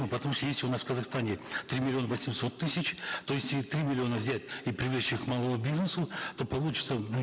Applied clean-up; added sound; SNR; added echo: none; Tick-tock; 20 dB; none.